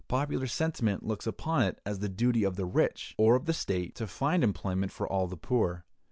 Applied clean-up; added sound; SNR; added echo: none; none; none; none.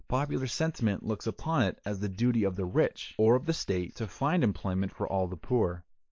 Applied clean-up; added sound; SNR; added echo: neural mask model Resemble Enhance denoiser.